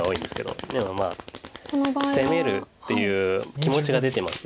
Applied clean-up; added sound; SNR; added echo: none; Domestic sounds, home sounds; 12 dB; none.